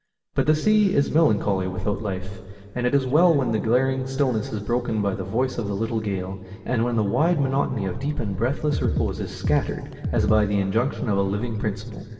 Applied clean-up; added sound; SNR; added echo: none; Drum kit; 4 dB; reverberation time 2.6 s.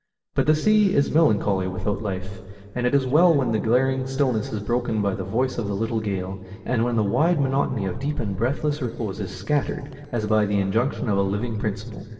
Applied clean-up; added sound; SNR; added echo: neural separator model SepFormer DNS4.